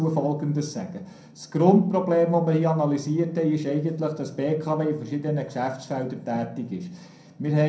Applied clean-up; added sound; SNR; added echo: none; none; none; reverberation time 0.5 s.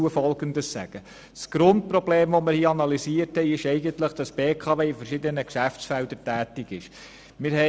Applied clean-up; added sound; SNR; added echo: none; none; none; none.